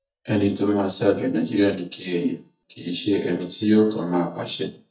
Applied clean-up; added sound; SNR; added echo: neural mask model DeepFilterNet 3.